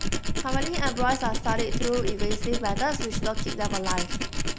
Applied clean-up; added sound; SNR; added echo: none; Tools; -3 dB; none.